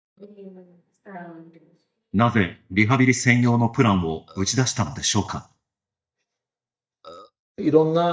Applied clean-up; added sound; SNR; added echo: neural mask model DeepFilterNet 3.